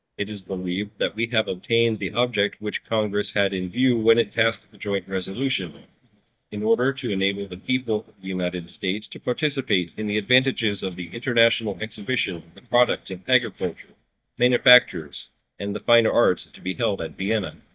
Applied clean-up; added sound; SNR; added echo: neural mask model DeepFilterNet 3.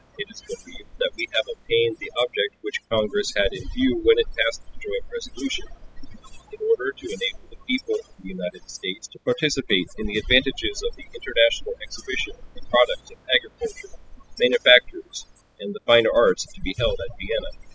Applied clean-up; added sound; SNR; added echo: classical method spectral subtraction.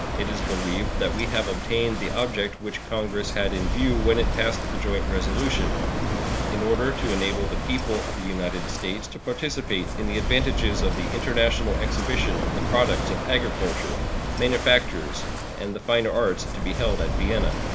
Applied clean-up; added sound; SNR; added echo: none; Walk, footsteps / Waves, surf / Wind; 0 dB; none.